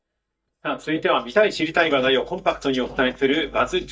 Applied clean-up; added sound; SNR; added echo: neural mask model DeepFilterNet 3.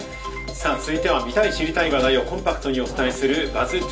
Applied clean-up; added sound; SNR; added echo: none; Zipper (clothing); 18 dB; reverberation time 0.3 s.